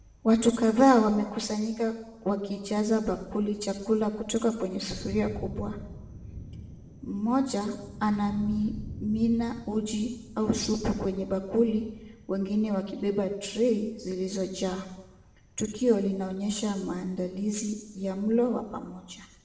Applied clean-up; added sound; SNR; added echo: none; Thunder; 18 dB; reverberation time 1.0 s.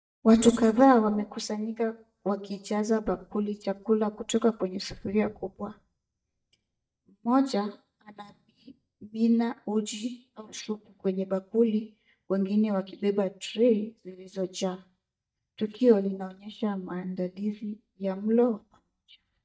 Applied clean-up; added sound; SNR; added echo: neural mask model DeepFilterNet 3.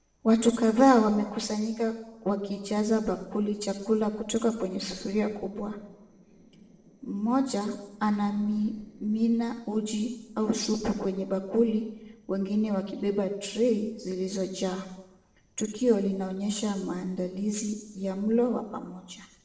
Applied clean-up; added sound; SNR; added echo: neural separator model SepFormer DNS4.